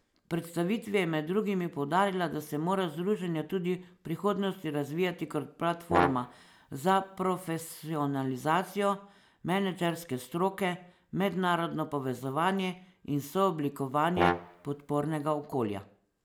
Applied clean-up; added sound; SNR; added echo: none; Brass instrument; 2 dB; none.